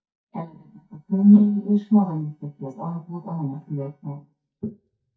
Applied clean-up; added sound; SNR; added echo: neural mask model DeepFilterNet 3.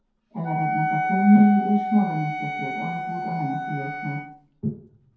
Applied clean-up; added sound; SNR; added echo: none; Wind instrument, woodwind instrument; 5 dB; reverberation time 0.6 s.